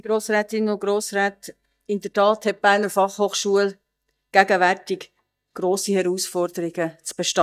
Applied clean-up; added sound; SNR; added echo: neural mask model DeepFilterNet 3.